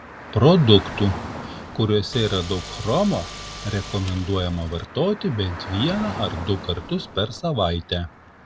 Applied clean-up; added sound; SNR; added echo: none; Car + Traffic noise, roadway noise / Car; 12 dB; none.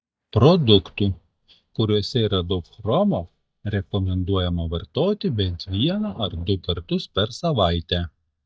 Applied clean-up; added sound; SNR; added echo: neural mask model DeepFilterNet 3.